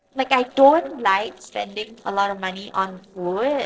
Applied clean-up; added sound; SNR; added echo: neural separator model SepFormer DNS4.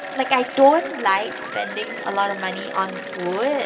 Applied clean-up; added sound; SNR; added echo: none; Applause / Cheering; 10 dB; reverberation time 1.9 s.